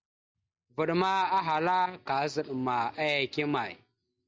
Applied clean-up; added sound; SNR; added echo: none; none; none; none.